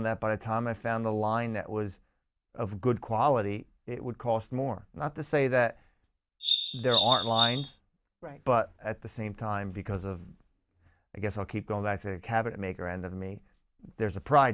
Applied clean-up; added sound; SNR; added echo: none; Bird vocalization, bird call, bird song; -2 dB; none.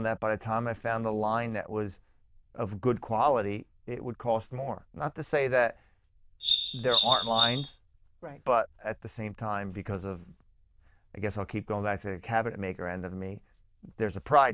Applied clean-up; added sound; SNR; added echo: neural diffusion model UNIVERSE++.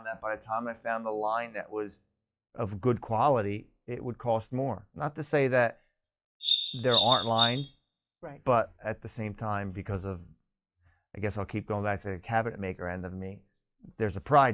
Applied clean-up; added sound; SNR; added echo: classical method log-MMSE.